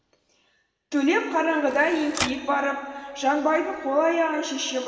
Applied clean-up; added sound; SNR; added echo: none; Typewriter; 13 dB; reverberation time 2.5 s.